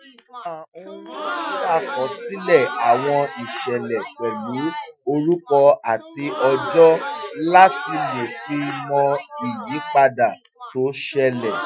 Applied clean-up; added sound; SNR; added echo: classical method Wiener filter.